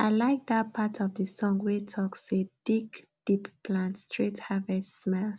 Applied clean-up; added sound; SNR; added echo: none; none; none; none.